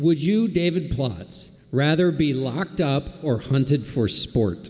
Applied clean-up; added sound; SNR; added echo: none; none; none; none.